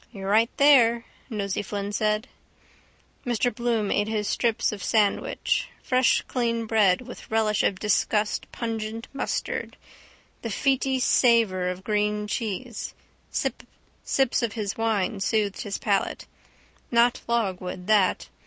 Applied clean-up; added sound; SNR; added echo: none; none; none; none.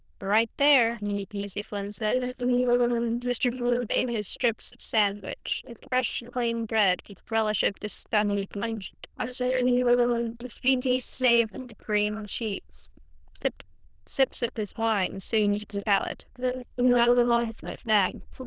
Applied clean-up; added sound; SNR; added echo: neural diffusion model UNIVERSE++.